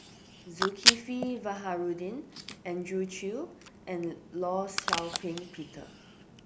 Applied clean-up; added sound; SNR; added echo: none; Packing tape, duct tape / Tearing; -2 dB; none.